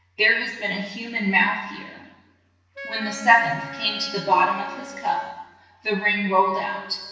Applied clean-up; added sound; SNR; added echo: none; Wind instrument, woodwind instrument; 15 dB; reverberation time 1.2 s.